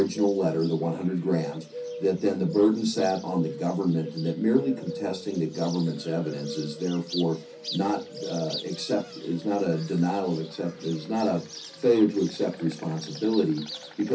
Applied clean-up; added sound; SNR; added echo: none; Bird; 13 dB; reverberation time 0.3 s.